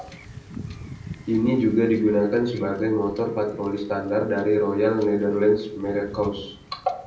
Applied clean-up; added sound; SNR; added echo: none; Wind / Ocean / Boat, Water vehicle; 18 dB; reverberation time 0.6 s.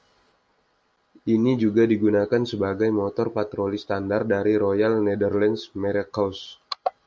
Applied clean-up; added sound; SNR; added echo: none; none; none; none.